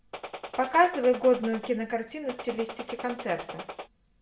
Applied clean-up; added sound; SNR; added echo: none; Gunshot, gunfire; 12 dB; reverberation time 0.4 s.